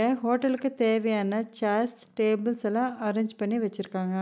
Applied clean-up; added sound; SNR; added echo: none; none; none; none.